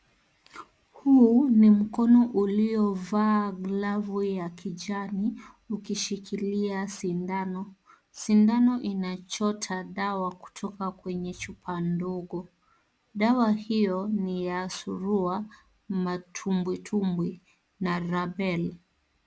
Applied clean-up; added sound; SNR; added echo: none; none; none; none.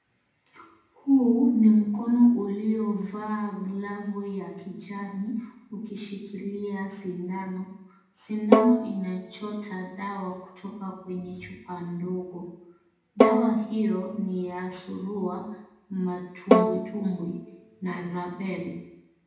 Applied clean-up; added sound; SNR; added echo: none; Bowed string instrument; -2 dB; reverberation time 0.8 s.